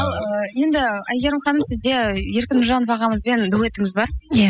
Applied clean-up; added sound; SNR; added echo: classical method spectral subtraction.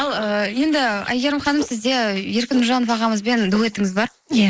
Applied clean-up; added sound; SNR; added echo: neural mask model Resemble Enhance denoiser.